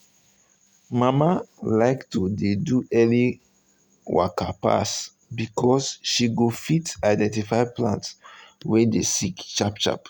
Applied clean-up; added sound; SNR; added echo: none; none; none; none.